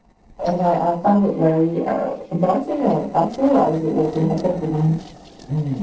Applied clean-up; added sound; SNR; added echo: neural separator model SepFormer DNS4.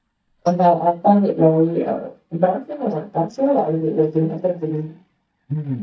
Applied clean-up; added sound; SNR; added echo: neural mask model DeepFilterNet 3.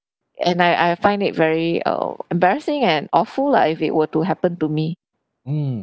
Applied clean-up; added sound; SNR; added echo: none; none; none; none.